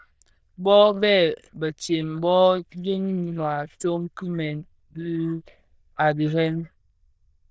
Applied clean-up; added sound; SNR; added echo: neural diffusion model UNIVERSE++.